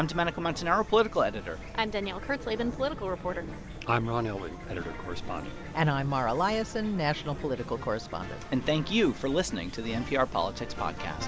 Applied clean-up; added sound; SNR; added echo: none; Chirp, tweet / Fowl; 13 dB; none.